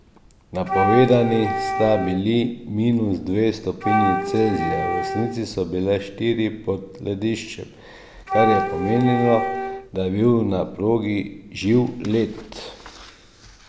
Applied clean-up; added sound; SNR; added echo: none; Wind instrument, woodwind instrument; 3 dB; none.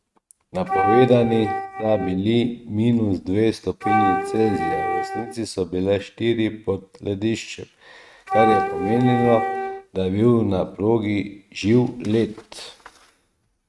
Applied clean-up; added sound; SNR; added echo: neural mask model RNNoise.